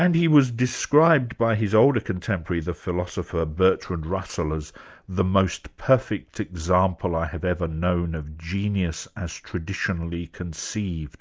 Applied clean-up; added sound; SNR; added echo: none; none; none; none.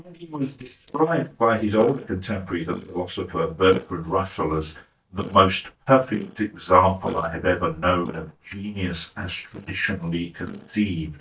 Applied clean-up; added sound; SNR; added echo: neural mask model DeepFilterNet 3.